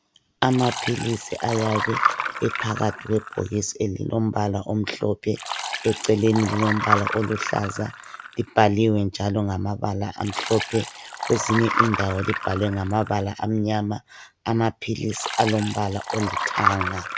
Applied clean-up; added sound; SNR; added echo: none; Liquid; 6 dB; none.